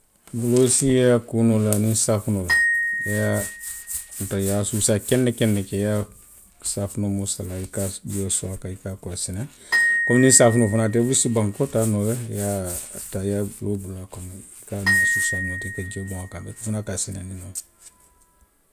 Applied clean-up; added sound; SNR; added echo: none; Glockenspiel; 5 dB; none.